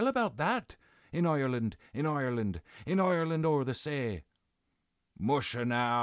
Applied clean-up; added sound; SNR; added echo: none; none; none; none.